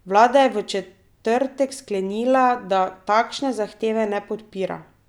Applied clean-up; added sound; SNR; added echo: none; none; none; none.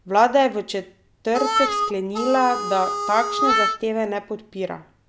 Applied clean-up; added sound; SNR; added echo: none; Harmonica; 1 dB; none.